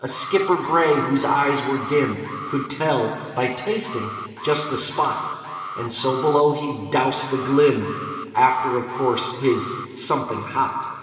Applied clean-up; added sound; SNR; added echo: none; Alarm; 12 dB; reverberation time 2.3 s.